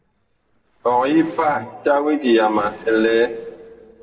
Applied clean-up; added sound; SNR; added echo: neural separator model SepFormer DNS4.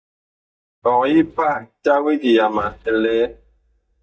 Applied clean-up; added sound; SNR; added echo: neural mask model DeepFilterNet 3.